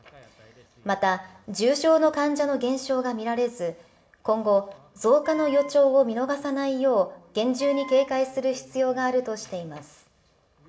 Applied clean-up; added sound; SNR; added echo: none; Wind instrument, woodwind instrument; 16 dB; reverberation time 0.6 s.